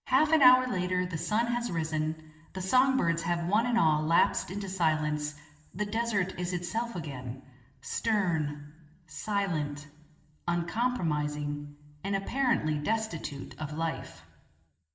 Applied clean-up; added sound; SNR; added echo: none; none; none; reverberation time 0.9 s.